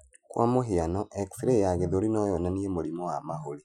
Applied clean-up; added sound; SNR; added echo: classical method Wiener filter.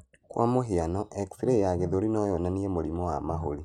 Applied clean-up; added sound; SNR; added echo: neural mask model RNNoise.